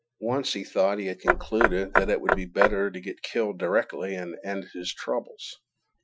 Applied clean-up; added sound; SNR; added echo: classical method Wiener filter.